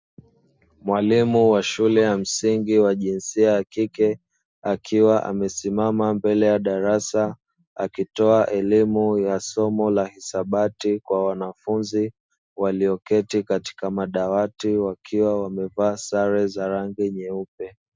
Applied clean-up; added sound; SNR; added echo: none; none; none; none.